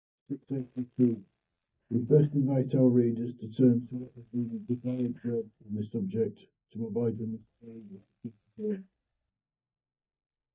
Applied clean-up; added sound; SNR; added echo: neural mask model DeepFilterNet 3.